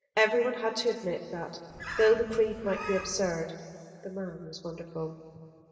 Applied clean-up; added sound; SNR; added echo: none; Bird; 9 dB; reverberation time 2.8 s.